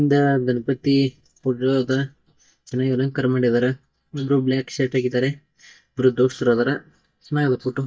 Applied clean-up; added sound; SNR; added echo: neural mask model DeepFilterNet 3.